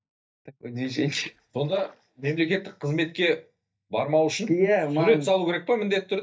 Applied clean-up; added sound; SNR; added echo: neural mask model DeepFilterNet 3.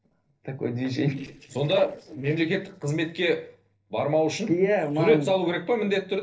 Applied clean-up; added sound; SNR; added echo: neural separator model SepFormer DNS4.